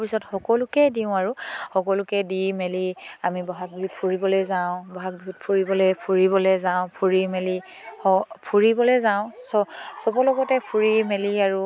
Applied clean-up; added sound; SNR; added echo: none; none; none; none.